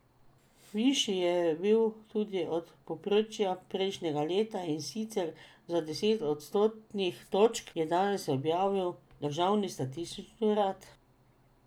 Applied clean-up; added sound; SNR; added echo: none; none; none; none.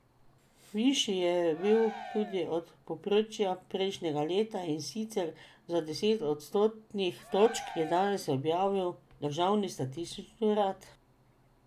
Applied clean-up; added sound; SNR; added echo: none; Cheering; 14 dB; none.